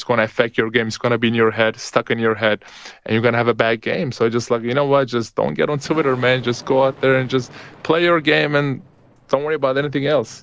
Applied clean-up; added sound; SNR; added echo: neural separator model SepFormer DNS4.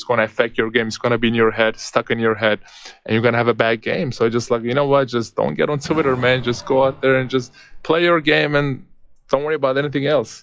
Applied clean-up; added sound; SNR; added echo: classical method log-MMSE.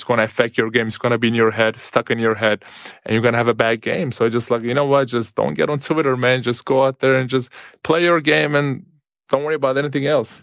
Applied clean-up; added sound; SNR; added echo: none; none; none; none.